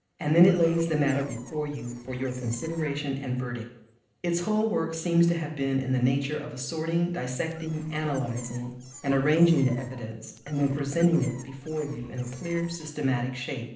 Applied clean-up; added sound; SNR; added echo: neural separator model SepFormer DNS4.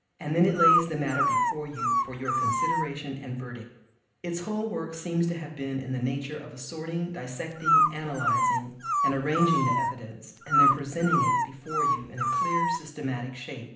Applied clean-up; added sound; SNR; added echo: none; Dog; -5 dB; reverberation time 0.8 s.